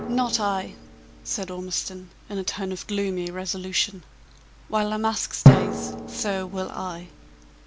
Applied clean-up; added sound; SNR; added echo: none; Drum; -2 dB; none.